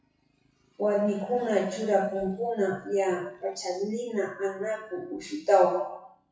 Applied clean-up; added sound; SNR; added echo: classical method WPE with log-MMSE.